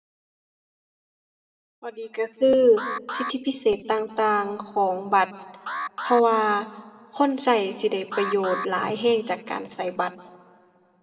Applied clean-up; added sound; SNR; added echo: none; Alarm; 10 dB; reverberation time 1.1 s.